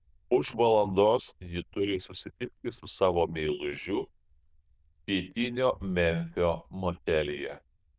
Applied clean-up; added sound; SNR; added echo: neural diffusion model UNIVERSE++.